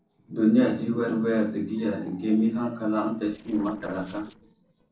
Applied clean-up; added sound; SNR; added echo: neural separator model SepFormer DNS4.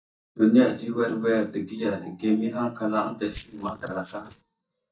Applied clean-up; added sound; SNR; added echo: neural mask model DeepFilterNet 3.